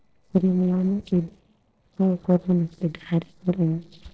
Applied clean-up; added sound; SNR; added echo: neural separator model SepFormer DNS4.